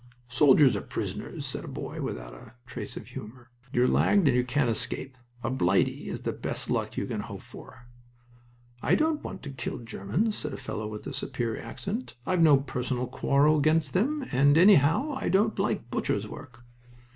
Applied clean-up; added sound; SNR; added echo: none; none; none; none.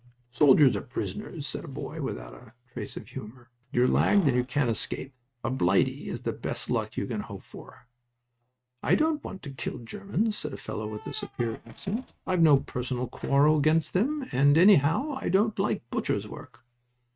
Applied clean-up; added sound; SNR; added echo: neural mask model RNNoise.